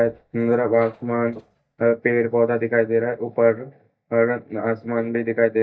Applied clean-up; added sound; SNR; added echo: neural mask model DeepFilterNet 3.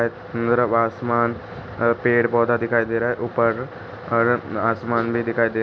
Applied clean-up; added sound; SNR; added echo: none; none; none; none.